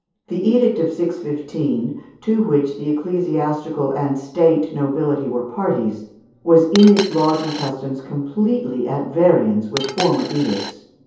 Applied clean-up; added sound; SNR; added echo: none; Coin (dropping); 10 dB; reverberation time 0.7 s.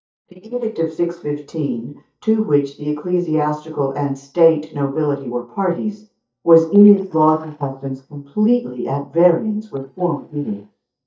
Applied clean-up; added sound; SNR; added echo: neural mask model DeepFilterNet 3.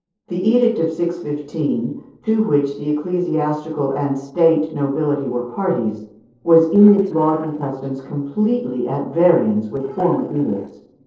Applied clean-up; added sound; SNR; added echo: neural separator model SepFormer DNS4.